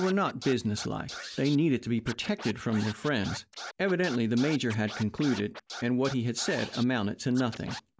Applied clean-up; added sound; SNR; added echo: neural mask model Resemble Enhance denoiser.